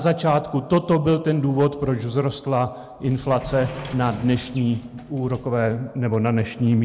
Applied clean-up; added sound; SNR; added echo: none; Sliding door; 15 dB; none.